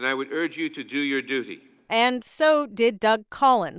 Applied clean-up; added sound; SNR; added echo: none; none; none; none.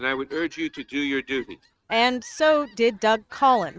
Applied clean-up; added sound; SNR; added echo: neural mask model RNNoise.